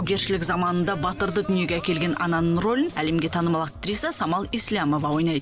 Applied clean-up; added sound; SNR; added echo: none; Piano + Drum / Drum kit; 19 dB; none.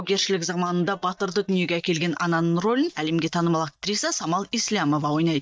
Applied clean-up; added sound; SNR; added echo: neural mask model DeepFilterNet 3.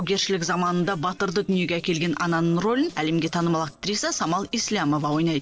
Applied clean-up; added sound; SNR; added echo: neural separator model SepFormer DNS4.